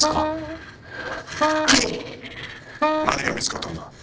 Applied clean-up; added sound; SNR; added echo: neural separator model SepFormer DNS4.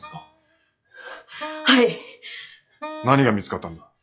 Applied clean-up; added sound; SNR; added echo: classical method log-MMSE.